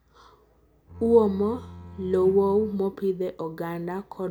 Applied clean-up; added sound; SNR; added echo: none; Whoosh, swoosh, swish + Bowed string instrument; 16 dB; none.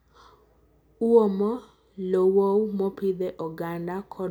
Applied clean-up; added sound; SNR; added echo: none; none; none; none.